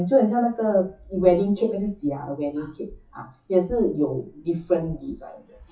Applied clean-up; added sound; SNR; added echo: classical method WPE with log-MMSE.